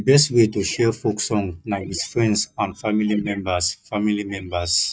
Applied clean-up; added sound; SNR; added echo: neural mask model DeepFilterNet 3.